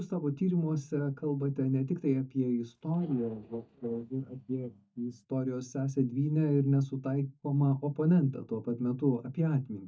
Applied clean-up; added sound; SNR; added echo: neural mask model DeepFilterNet 3.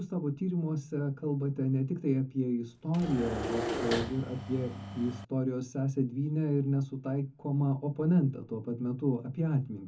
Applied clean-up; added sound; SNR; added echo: none; Engine / Mechanisms; 6 dB; reverberation time 0.3 s.